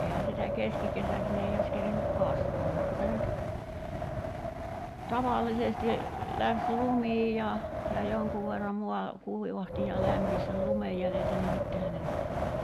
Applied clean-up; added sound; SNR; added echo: none; Wind; -1 dB; none.